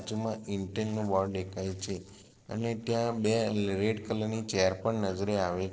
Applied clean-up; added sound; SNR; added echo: neural separator model SepFormer DNS4.